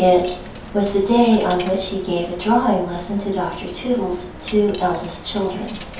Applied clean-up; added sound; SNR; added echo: none; Coin (dropping); 15 dB; reverberation time 0.6 s.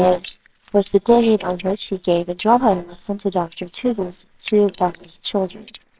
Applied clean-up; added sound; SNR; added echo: neural separator model SepFormer WHAMR!.